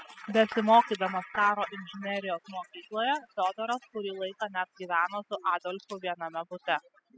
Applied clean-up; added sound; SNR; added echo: classical method spectral subtraction.